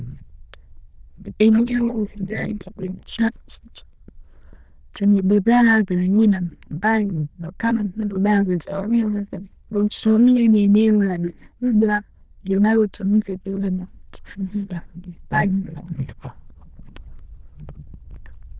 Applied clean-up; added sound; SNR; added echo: neural diffusion model UNIVERSE++.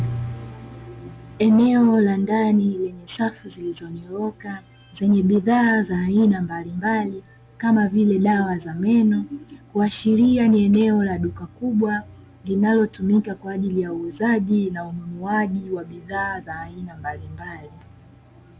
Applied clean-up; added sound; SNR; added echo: none; none; none; none.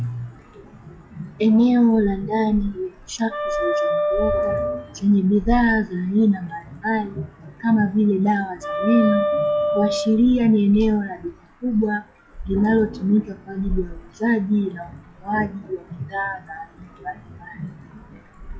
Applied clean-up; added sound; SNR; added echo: classical method log-MMSE.